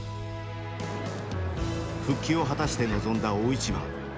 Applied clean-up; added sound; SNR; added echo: none; none; none; none.